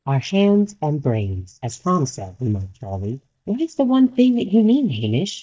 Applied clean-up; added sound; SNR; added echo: neural mask model DeepFilterNet 3.